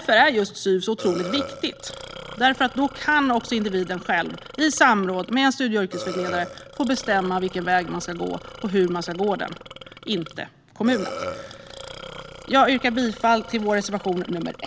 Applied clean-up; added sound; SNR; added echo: none; Burping, eructation; 14 dB; none.